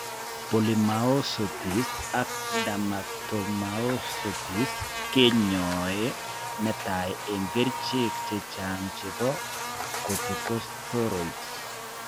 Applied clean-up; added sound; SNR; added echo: none; Buzz; 5 dB; none.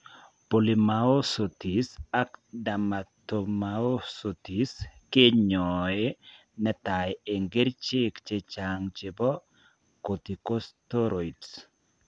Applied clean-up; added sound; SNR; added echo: none; none; none; none.